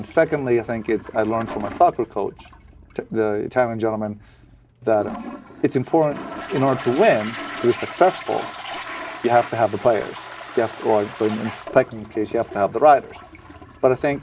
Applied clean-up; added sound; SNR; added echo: none; Toilet flush; 14 dB; none.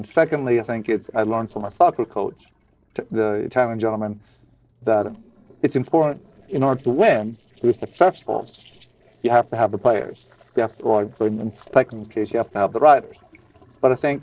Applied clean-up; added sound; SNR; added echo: neural separator model SepFormer DNS4.